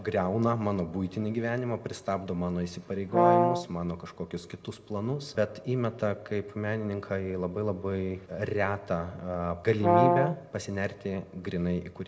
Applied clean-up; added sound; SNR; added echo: none; Brass instrument; -4 dB; reverberation time 0.2 s.